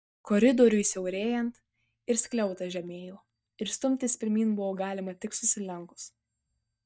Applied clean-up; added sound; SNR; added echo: neural mask model DeepFilterNet 3.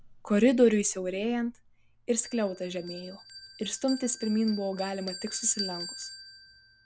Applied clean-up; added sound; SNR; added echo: none; Bell; 15 dB; none.